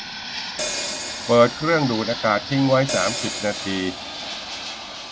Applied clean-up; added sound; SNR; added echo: none; Hi-hat + Fixed-wing aircraft, airplane; 7 dB; none.